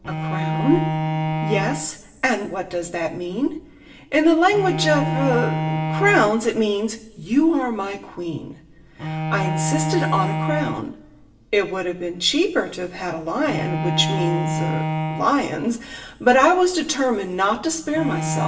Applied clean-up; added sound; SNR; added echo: none; Bowed string instrument; 5 dB; reverberation time 1.4 s.